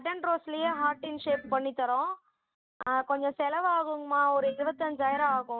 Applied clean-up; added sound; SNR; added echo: neural mask model RNNoise.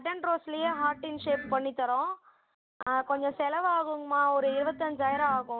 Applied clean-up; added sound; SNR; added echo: none; Glass; 14 dB; none.